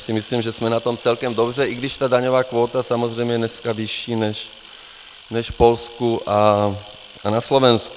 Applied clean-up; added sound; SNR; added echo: none; Camera; 20 dB; none.